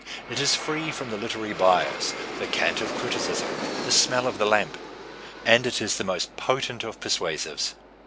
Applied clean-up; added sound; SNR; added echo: none; Aircraft; 8 dB; none.